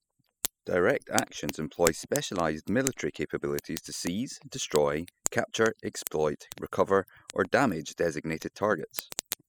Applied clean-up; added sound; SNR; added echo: classical method spectral subtraction.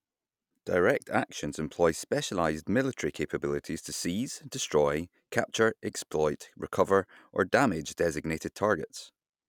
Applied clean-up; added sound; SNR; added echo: none; none; none; none.